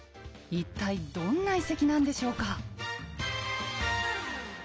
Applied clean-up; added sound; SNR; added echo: none; Scratching (performance technique); 17 dB; none.